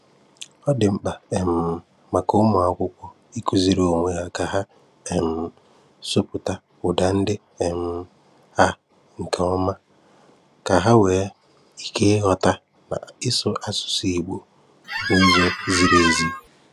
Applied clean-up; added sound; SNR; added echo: none; Squeak; -1 dB; none.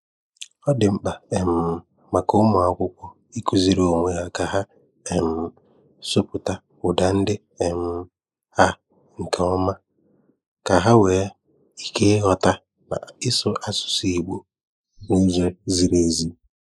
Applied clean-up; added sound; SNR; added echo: neural mask model Resemble Enhance denoiser.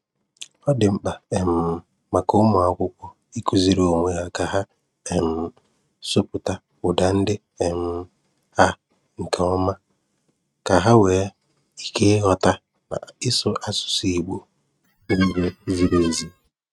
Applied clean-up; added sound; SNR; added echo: neural mask model RNNoise.